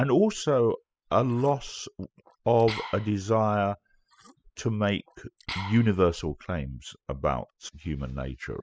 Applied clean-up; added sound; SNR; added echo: classical method spectral subtraction.